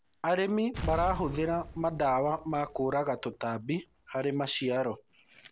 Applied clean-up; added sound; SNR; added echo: none; Explosion; 13 dB; none.